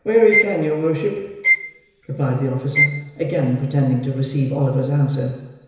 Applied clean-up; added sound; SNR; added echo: none; Bowed string instrument; 3 dB; reverberation time 1.0 s.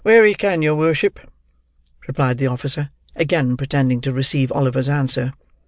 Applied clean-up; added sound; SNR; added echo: none; none; none; none.